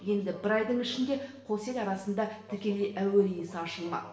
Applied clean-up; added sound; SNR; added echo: none; none; none; reverberation time 0.8 s.